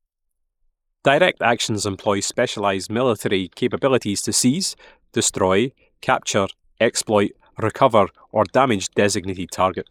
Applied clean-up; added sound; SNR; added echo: neural mask model Resemble Enhance denoiser.